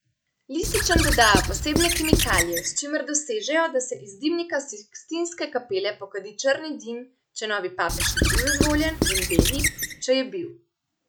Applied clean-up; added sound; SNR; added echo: none; Squeak / Writing; -3 dB; none.